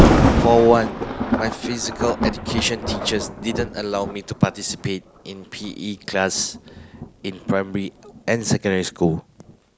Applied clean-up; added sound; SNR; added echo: none; Thunder; 1 dB; none.